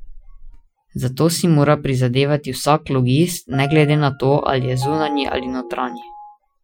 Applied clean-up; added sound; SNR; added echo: classical method Wiener filter.